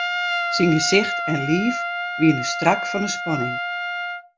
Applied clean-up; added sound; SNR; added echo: none; Trumpet; 3 dB; none.